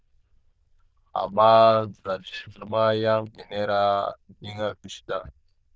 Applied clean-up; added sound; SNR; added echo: neural diffusion model UNIVERSE++.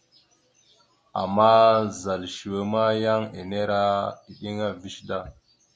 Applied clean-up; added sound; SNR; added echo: none; none; none; none.